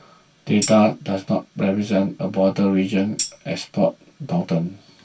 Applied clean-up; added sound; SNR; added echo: none; Tambourine; 11 dB; reverberation time 0.1 s.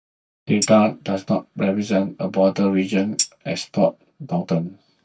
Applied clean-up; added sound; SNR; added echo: neural mask model DeepFilterNet 3.